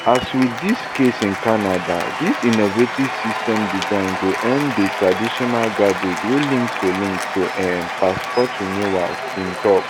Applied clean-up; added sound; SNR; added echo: none; Applause / Cheering; 5 dB; none.